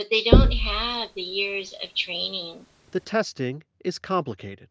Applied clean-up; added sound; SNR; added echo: none; Knock; -5 dB; none.